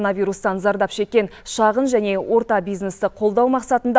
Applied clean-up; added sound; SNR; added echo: none; none; none; none.